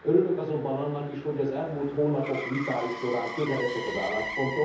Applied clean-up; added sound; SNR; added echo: none; Motor vehicle (road); 10 dB; reverberation time 0.7 s.